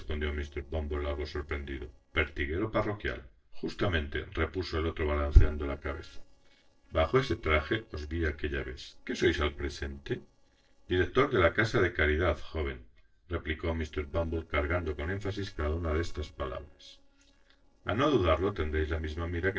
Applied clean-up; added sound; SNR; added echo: neural separator model SepFormer DNS4.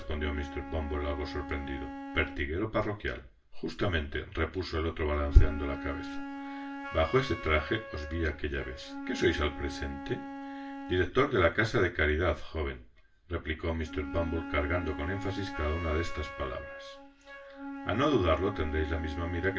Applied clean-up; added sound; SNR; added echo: none; Wind instrument, woodwind instrument; 12 dB; reverberation time 0.2 s.